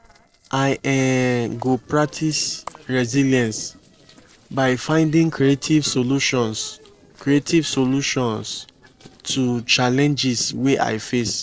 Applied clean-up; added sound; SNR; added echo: neural separator model SepFormer DNS4.